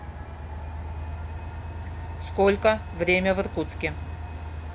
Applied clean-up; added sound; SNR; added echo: none; Train; 6 dB; none.